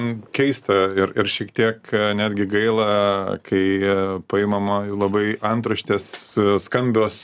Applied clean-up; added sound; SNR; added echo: none; none; none; none.